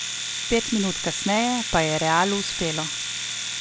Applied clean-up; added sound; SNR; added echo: none; Domestic sounds, home sounds; 4 dB; none.